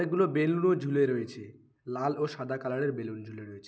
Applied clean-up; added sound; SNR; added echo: none; none; none; none.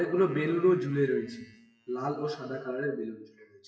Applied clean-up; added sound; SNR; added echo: classical method WPE with log-MMSE.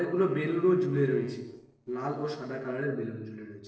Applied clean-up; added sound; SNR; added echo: neural separator model SepFormer DNS4.